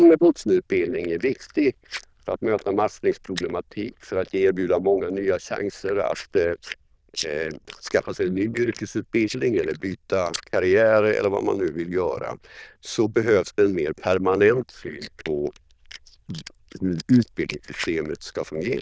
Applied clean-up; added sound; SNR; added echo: neural diffusion model UNIVERSE++.